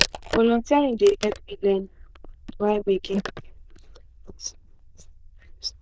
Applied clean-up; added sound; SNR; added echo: neural diffusion model UNIVERSE++.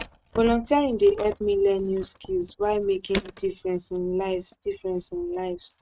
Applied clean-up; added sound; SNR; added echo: neural mask model RNNoise.